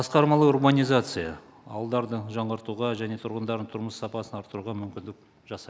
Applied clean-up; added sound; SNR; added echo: none; none; none; none.